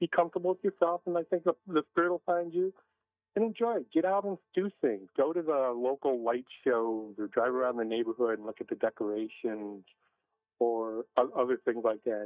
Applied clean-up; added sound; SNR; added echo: neural mask model DeepFilterNet 3.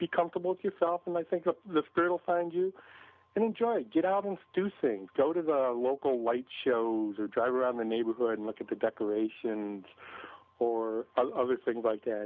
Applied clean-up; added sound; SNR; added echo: none; none; none; none.